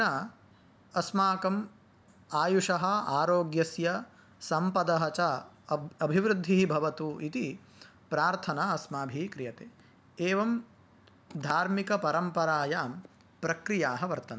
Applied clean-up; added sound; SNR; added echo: none; none; none; none.